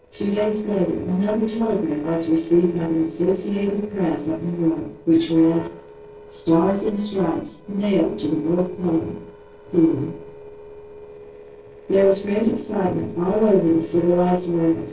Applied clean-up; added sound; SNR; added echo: neural separator model SepFormer DNS4.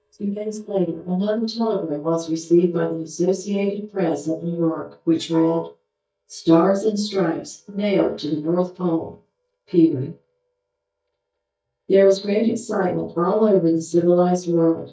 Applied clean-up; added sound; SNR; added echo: neural mask model DeepFilterNet 3.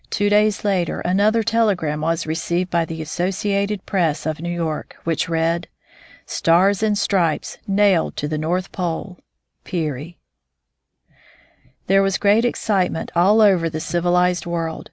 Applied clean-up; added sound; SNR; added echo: none; none; none; none.